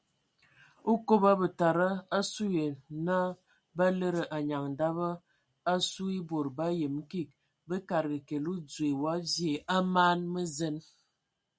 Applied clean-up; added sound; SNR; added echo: none; none; none; none.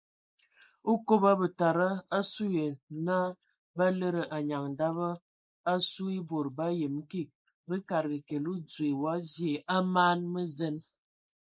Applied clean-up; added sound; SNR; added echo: neural mask model Resemble Enhance denoiser.